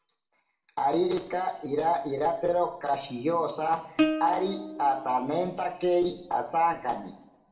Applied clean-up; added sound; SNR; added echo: none; Plucked string instrument; 6 dB; reverberation time 0.7 s.